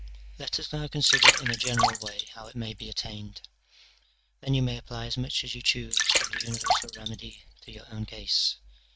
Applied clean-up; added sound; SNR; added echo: neural mask model RNNoise.